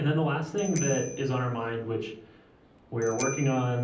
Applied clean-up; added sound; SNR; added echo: none; Bicycle bell; 14 dB; reverberation time 0.6 s.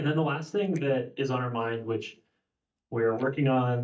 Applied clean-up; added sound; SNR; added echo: neural mask model DeepFilterNet 3.